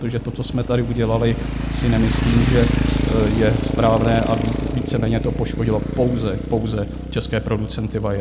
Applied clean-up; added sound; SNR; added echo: none; Motorcycle; 2 dB; none.